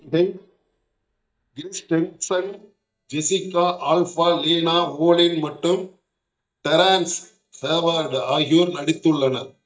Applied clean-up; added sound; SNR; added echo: neural mask model DeepFilterNet 3.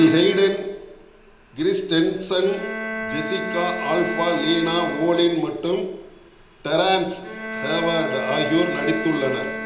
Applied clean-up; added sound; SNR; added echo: none; Bowed string instrument; 9 dB; reverberation time 0.9 s.